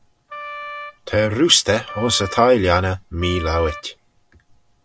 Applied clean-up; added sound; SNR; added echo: none; Wind instrument, woodwind instrument; 14 dB; none.